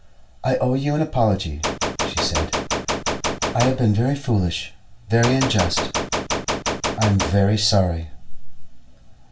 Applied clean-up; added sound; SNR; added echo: none; Gunshot, gunfire; 3 dB; reverberation time 0.2 s.